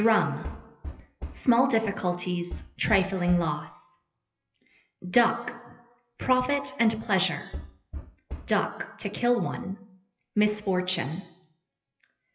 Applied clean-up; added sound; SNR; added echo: classical method WPE with log-MMSE.